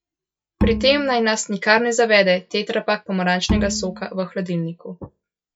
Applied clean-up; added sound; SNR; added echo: classical method log-MMSE.